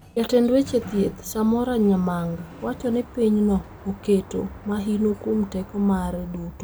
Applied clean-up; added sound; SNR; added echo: none; Sliding door; 18 dB; none.